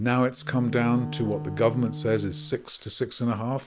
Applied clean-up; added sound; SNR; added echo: none; Wind instrument, woodwind instrument; 11 dB; none.